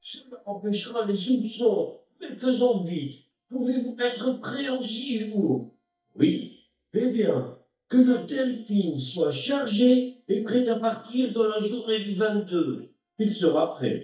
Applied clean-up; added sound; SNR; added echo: neural mask model DeepFilterNet 3.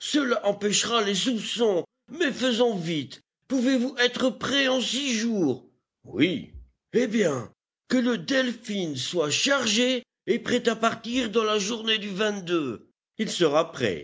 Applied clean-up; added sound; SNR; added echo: none; none; none; none.